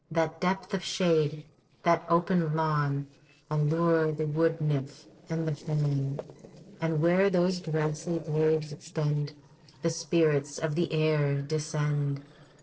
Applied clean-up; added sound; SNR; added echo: neural separator model SepFormer DNS4.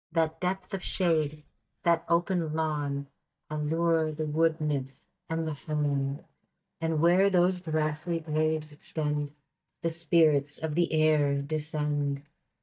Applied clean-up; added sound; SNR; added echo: neural mask model DeepFilterNet 3.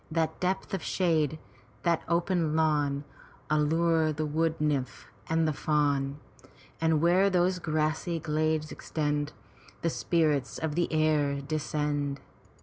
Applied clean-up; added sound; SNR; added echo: none; none; none; none.